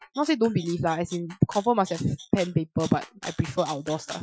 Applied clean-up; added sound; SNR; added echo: classical method Wiener filter.